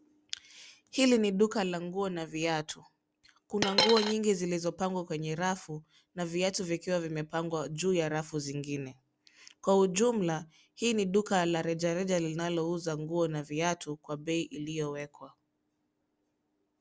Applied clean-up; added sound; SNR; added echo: none; Coin (dropping); -3 dB; none.